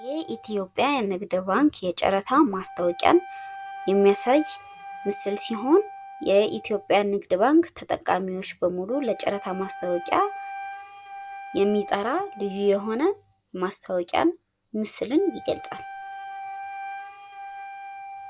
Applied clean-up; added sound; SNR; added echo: none; Wind instrument, woodwind instrument; 15 dB; none.